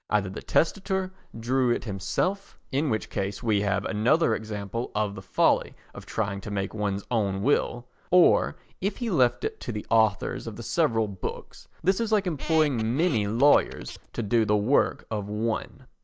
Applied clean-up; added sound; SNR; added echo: neural mask model DeepFilterNet 3.